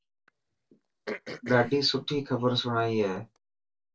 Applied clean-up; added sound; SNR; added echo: neural separator model SepFormer DNS4.